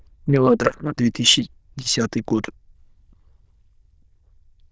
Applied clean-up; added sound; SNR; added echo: neural diffusion model UNIVERSE++.